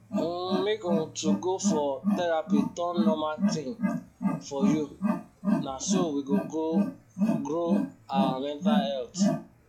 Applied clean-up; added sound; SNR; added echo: classical method log-MMSE.